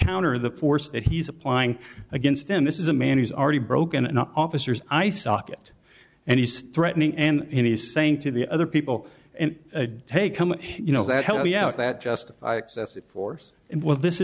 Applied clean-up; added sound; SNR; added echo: none; none; none; none.